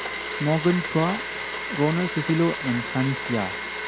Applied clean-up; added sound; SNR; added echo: none; Domestic sounds, home sounds; 4 dB; none.